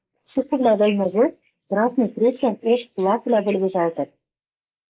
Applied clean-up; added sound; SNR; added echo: neural mask model Resemble Enhance denoiser.